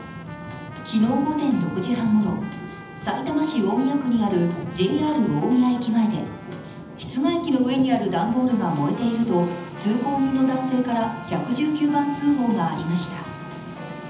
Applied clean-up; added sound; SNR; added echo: none; Trumpet; 20 dB; reverberation time 0.8 s.